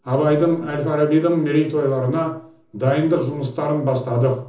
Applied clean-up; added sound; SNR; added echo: none; none; none; reverberation time 0.6 s.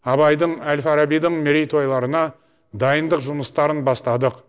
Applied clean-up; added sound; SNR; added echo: none; none; none; none.